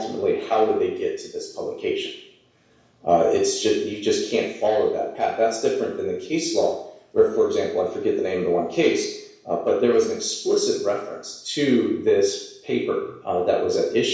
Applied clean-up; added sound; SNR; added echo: none; none; none; reverberation time 0.7 s.